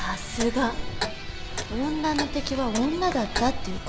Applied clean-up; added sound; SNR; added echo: none; Clock; 5 dB; none.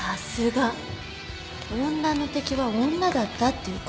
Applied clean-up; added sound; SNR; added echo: none; none; none; none.